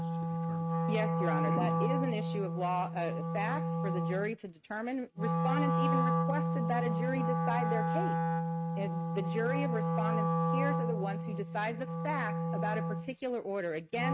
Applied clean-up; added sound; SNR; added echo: neural mask model RNNoise.